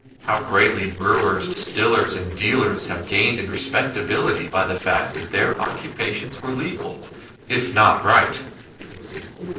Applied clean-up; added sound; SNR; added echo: neural separator model SepFormer DNS4.